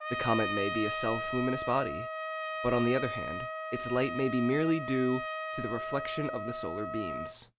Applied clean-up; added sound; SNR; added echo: none; Trumpet; 4 dB; none.